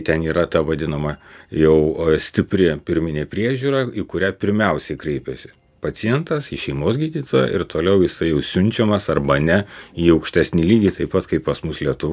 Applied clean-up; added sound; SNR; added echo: none; none; none; none.